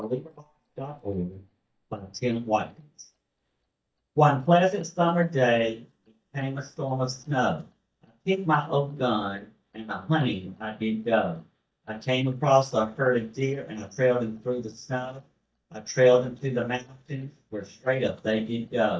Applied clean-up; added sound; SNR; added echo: neural mask model DeepFilterNet 3.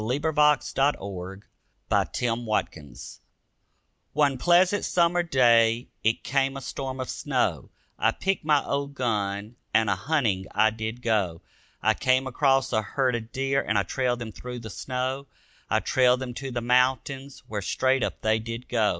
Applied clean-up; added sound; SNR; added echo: none; none; none; none.